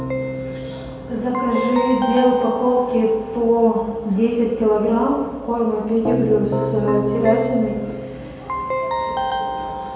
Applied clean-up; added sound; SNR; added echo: none; Keyboard (musical); 6 dB; reverberation time 1.1 s.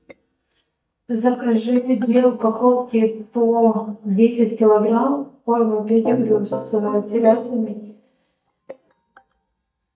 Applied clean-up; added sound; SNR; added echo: neural mask model DeepFilterNet 3.